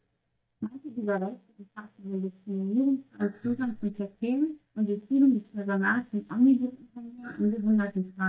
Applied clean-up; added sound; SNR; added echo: neural mask model DeepFilterNet 3.